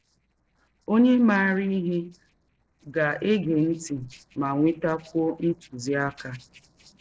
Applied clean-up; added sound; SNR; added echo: neural separator model SepFormer DNS4.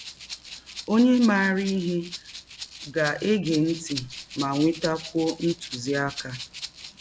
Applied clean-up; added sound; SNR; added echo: none; Rattle (instrument); 14 dB; none.